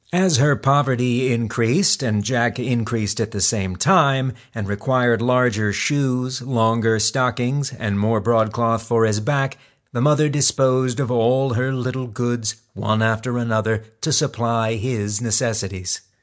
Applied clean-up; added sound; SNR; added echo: none; none; none; none.